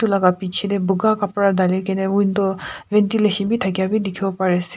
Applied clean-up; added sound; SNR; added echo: none; none; none; none.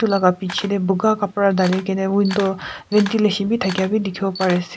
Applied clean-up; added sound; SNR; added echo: none; Camera; 17 dB; none.